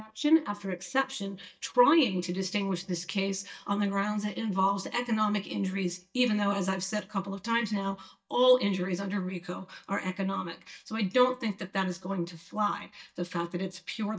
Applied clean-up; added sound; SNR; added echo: neural mask model DeepFilterNet 3.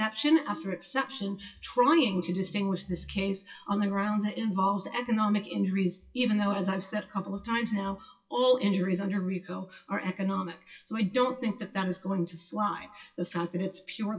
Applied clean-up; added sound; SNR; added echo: classical method WPE with log-MMSE.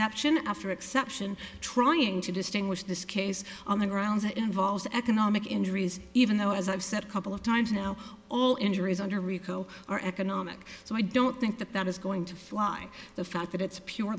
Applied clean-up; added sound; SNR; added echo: none; none; none; none.